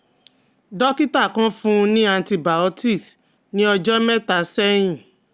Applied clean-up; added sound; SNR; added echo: none; none; none; none.